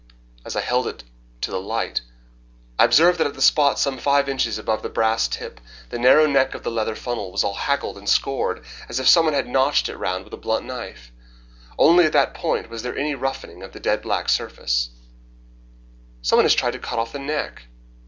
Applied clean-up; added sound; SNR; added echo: none; none; none; none.